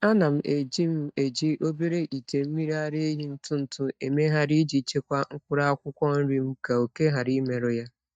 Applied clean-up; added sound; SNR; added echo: neural mask model DeepFilterNet 3.